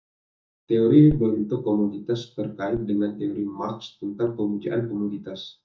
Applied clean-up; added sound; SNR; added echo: neural mask model DeepFilterNet 3.